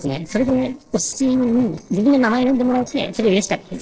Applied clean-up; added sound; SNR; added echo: neural separator model SepFormer DNS4.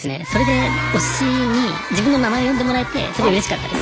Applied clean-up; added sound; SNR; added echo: none; none; none; none.